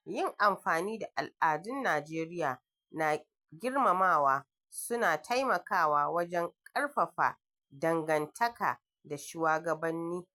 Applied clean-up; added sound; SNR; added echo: none; none; none; none.